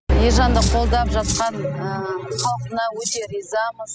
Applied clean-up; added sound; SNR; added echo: classical method spectral subtraction.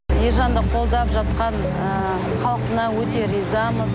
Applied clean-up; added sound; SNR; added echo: none; none; none; none.